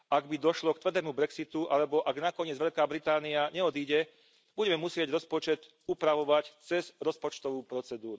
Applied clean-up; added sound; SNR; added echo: none; none; none; none.